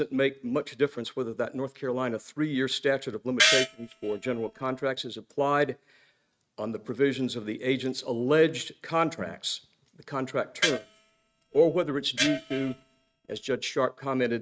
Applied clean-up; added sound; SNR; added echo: neural mask model RNNoise.